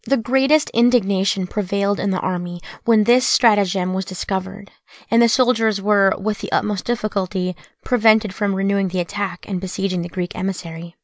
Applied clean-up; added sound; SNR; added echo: none; none; none; none.